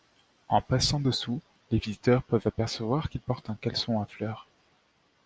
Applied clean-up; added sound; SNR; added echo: none; none; none; none.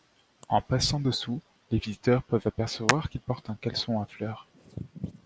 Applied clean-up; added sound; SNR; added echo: none; Hands; 9 dB; none.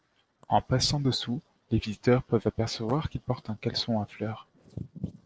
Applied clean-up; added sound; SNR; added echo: neural separator model SepFormer DNS4.